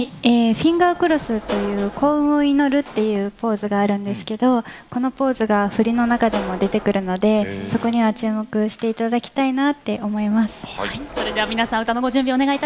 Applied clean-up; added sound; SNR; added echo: none; Sliding door / Slam; 17 dB; none.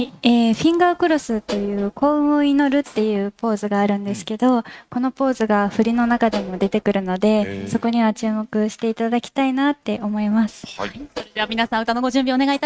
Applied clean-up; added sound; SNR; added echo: neural mask model RNNoise.